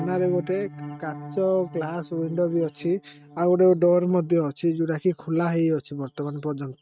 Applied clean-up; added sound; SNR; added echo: neural mask model RNNoise.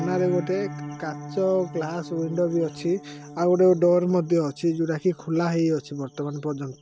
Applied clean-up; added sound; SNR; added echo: none; Piano; 14 dB; none.